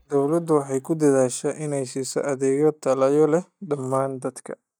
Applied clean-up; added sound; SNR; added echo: neural mask model DeepFilterNet 3.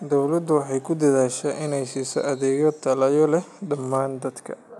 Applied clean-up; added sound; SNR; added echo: none; none; none; none.